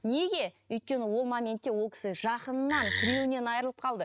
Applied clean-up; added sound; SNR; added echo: neural mask model RNNoise.